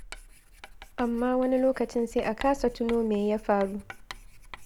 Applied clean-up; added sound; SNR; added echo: none; Writing; 16 dB; none.